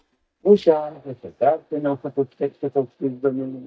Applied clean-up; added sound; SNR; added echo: neural mask model DeepFilterNet 3.